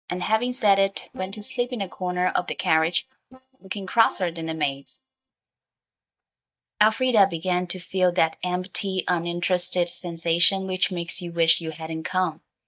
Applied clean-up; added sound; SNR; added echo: neural mask model DeepFilterNet 3.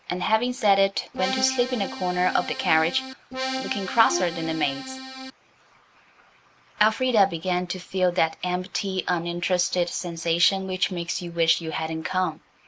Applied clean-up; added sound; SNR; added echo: none; Brass instrument + Accordion; 7 dB; none.